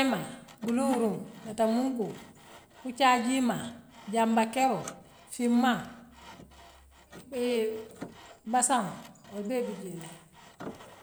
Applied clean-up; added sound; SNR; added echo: none; Sawing; 19 dB; none.